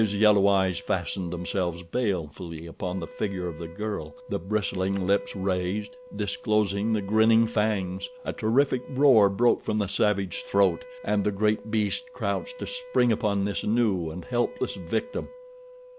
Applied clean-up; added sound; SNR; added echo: none; Wind instrument, woodwind instrument; 19 dB; none.